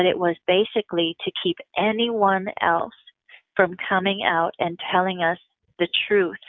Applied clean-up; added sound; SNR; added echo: none; none; none; none.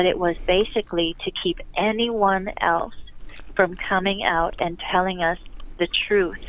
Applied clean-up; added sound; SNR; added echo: none; Chewing, mastication; 14 dB; none.